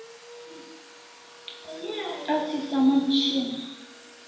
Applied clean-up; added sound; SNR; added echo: none; Domestic sounds, home sounds; 17 dB; reverberation time 0.9 s.